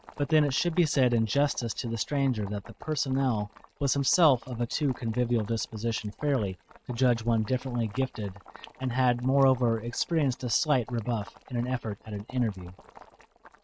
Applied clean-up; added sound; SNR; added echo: neural mask model RNNoise.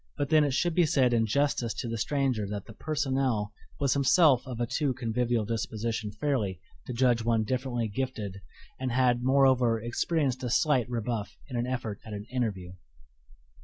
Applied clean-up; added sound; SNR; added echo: none; none; none; none.